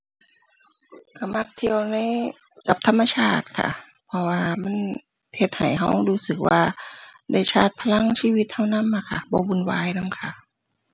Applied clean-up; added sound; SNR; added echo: none; none; none; none.